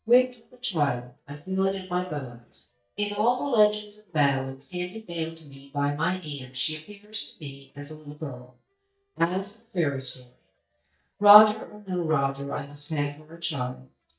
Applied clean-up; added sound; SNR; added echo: neural mask model DeepFilterNet 3.